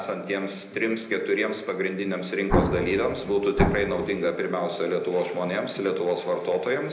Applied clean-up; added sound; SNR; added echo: none; Explosion; 1 dB; reverberation time 0.8 s.